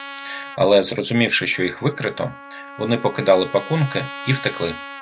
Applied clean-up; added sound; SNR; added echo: none; Trumpet; 15 dB; none.